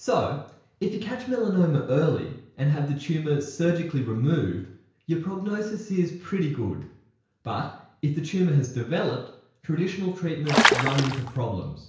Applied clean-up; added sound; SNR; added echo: none; Water / Splash, splatter; -4 dB; reverberation time 0.5 s.